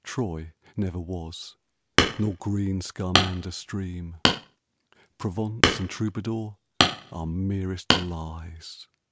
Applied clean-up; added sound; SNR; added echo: none; Hammer; -4 dB; none.